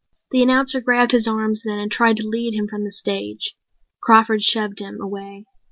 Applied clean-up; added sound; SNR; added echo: none; none; none; none.